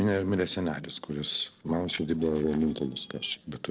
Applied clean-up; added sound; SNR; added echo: neural separator model SepFormer DNS4.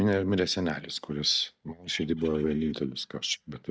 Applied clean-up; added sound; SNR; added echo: neural mask model DeepFilterNet 3.